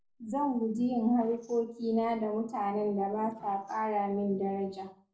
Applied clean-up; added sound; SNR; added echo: neural separator model SepFormer DNS4.